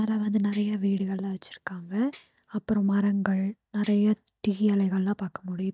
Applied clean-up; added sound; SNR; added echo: neural mask model DeepFilterNet 3.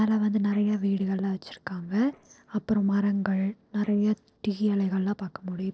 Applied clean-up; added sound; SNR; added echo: neural separator model SepFormer DNS4.